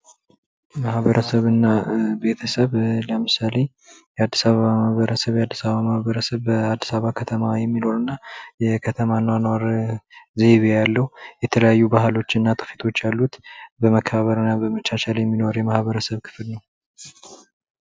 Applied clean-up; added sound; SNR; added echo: none; none; none; none.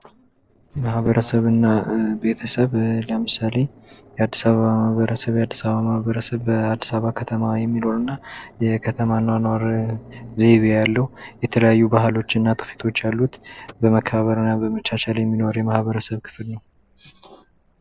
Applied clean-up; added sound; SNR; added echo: neural separator model SepFormer DNS4.